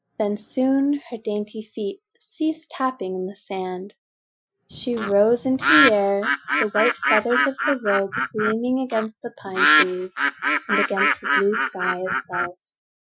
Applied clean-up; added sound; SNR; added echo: classical method Wiener filter.